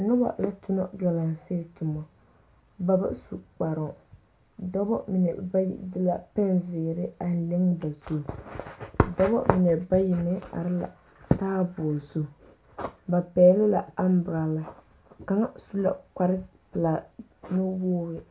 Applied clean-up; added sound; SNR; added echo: none; none; none; reverberation time 0.3 s.